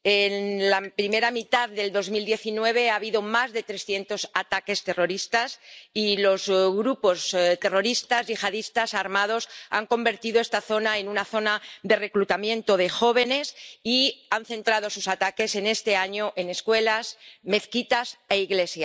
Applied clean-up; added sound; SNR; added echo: neural mask model Resemble Enhance denoiser.